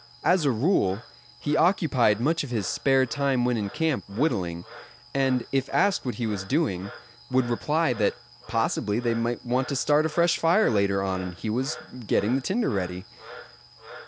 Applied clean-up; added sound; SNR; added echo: none; Frog; 19 dB; none.